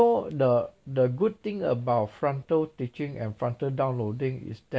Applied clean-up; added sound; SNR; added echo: none; none; none; none.